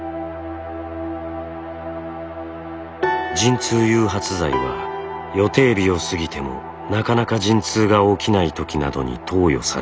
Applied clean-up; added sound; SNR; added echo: none; none; none; none.